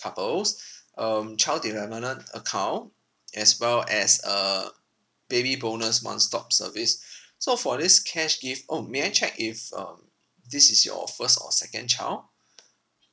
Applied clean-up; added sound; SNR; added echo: none; none; none; none.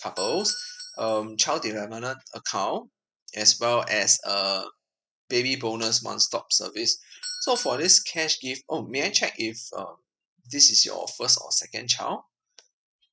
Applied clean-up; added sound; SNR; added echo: classical method spectral subtraction.